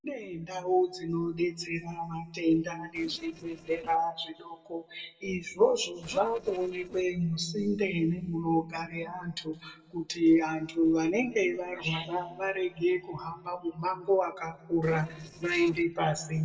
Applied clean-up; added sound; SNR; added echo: neural separator model SepFormer DNS4.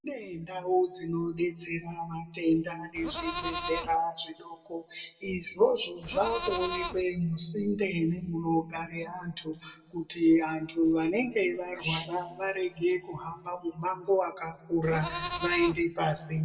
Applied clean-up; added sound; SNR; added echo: none; Livestock, farm animals, working animals; 4 dB; reverberation time 1.0 s.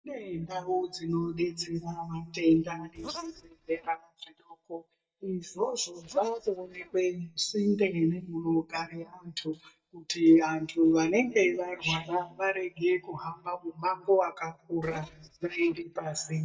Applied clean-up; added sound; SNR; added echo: neural mask model DeepFilterNet 3.